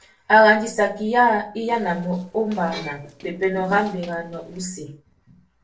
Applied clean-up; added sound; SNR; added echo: neural separator model SepFormer DNS4.